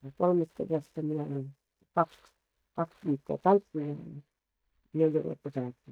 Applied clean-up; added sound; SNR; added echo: neural mask model DeepFilterNet 3.